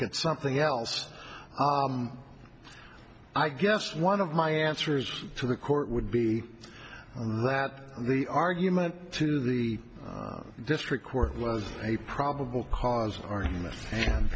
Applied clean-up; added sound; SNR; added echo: none; none; none; none.